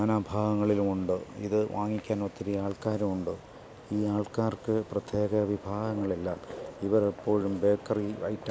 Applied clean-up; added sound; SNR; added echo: none; none; none; none.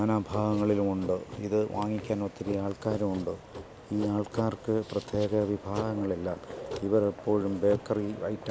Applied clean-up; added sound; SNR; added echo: none; Writing; 15 dB; none.